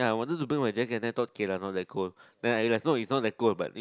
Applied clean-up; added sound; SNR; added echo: none; none; none; none.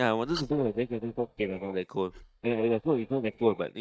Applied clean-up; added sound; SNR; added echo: neural mask model DeepFilterNet 3.